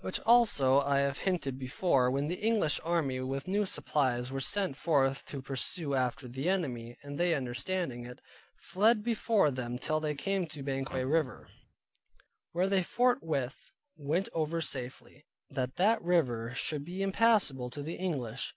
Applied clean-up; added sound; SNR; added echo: none; Fart; 16 dB; none.